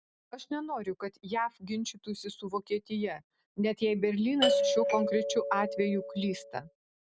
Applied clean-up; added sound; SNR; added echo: none; Doorbell; -1 dB; none.